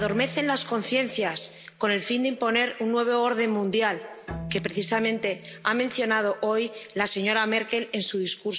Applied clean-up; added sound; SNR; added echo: none; Bowed string instrument; 18 dB; none.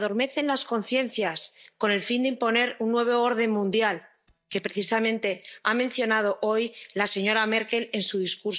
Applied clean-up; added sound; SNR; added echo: neural mask model DeepFilterNet 3.